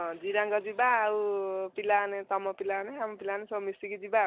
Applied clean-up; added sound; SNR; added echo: none; none; none; none.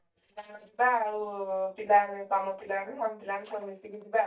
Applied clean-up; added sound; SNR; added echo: neural mask model DeepFilterNet 3.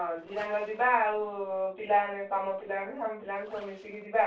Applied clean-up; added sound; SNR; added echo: neural separator model SepFormer DNS4.